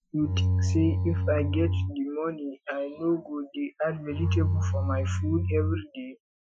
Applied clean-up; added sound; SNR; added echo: classical method Wiener filter.